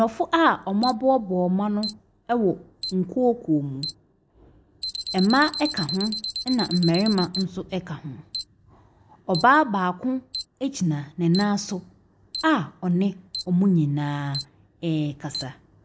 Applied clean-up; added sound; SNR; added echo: none; Alarm; 12 dB; none.